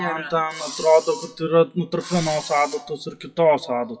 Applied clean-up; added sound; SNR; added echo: classical method WPE with log-MMSE.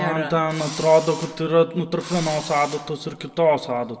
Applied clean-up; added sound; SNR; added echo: none; Engine / Drill; 15 dB; reverberation time 1.3 s.